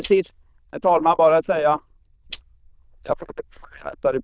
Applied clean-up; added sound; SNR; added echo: neural diffusion model UNIVERSE++.